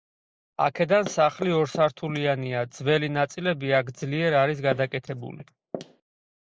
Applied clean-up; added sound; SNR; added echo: neural mask model Resemble Enhance denoiser.